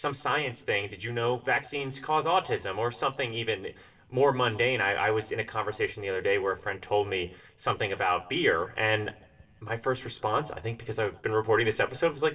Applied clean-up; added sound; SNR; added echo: neural separator model SepFormer DNS4.